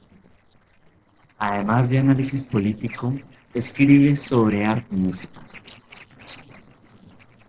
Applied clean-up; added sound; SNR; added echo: neural separator model SepFormer DNS4.